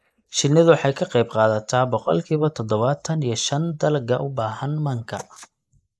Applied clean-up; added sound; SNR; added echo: neural mask model Resemble Enhance denoiser.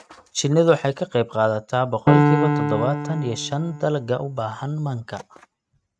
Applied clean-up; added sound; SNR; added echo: neural mask model RNNoise.